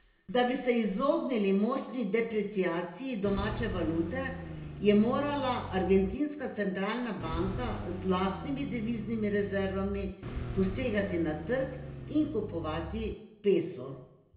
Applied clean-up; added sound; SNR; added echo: none; Car; 8 dB; reverberation time 0.4 s.